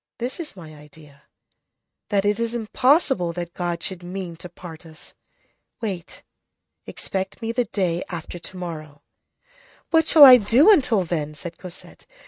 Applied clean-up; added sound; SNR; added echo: neural mask model RNNoise.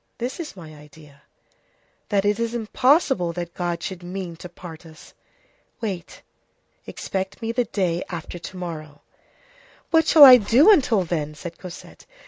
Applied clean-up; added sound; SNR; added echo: none; Zipper (clothing); 15 dB; none.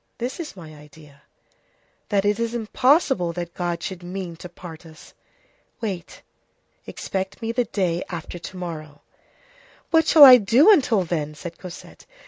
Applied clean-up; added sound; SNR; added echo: none; none; none; none.